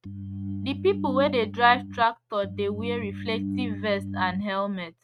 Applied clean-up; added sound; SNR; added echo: neural mask model RNNoise.